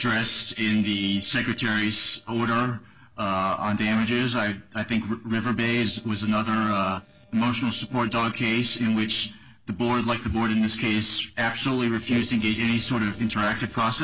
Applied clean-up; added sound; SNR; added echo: neural separator model SepFormer DNS4.